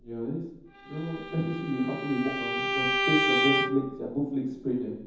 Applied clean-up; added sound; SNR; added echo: none; Bowed string instrument; 0 dB; reverberation time 0.9 s.